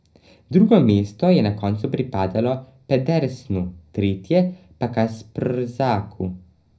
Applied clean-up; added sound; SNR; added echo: none; none; none; reverberation time 0.4 s.